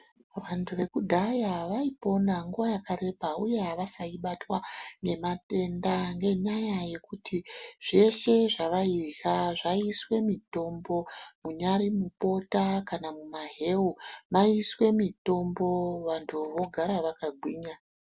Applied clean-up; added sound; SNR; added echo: none; none; none; none.